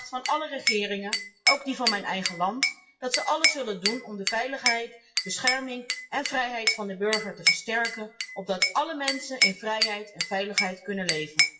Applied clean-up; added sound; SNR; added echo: classical method WPE with log-MMSE.